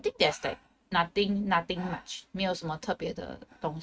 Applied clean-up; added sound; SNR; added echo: neural mask model RNNoise.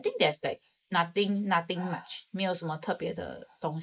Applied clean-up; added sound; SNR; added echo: neural mask model Resemble Enhance denoiser.